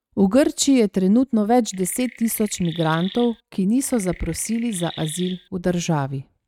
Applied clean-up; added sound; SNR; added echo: neural mask model RNNoise.